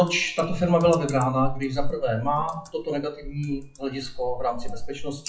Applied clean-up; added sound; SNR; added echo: classical method WPE with log-MMSE.